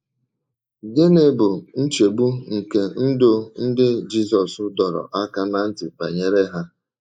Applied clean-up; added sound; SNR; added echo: neural mask model Resemble Enhance denoiser.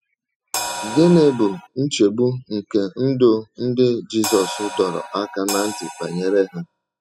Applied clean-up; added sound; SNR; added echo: classical method spectral subtraction.